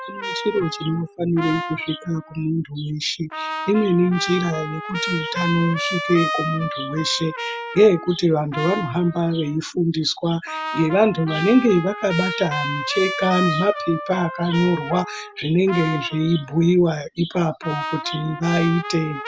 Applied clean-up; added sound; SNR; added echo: none; Trumpet; 8 dB; none.